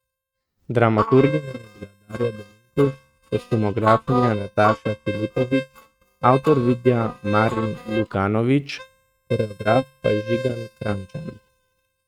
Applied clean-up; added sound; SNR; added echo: neural mask model RNNoise.